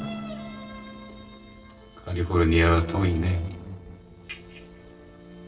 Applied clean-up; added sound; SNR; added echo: neural separator model SepFormer DNS4.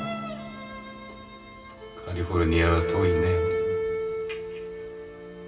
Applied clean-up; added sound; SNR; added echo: none; Drum; 18 dB; reverberation time 2.3 s.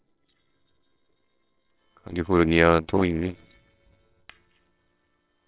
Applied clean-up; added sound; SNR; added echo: neural separator model SepFormer WHAMR!.